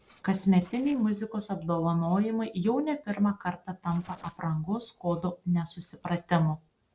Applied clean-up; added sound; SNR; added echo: neural separator model SepFormer DNS4.